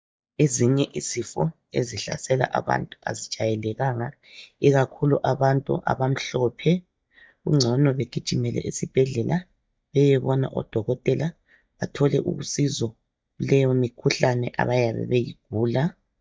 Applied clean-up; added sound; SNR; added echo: neural mask model DeepFilterNet 3.